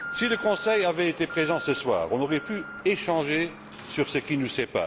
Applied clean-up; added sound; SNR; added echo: none; Alarm; 12 dB; none.